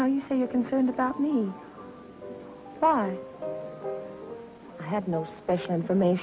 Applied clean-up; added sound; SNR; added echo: none; none; none; none.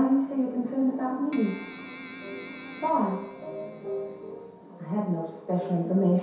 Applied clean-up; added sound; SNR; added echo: none; Keyboard (musical); 16 dB; reverberation time 0.7 s.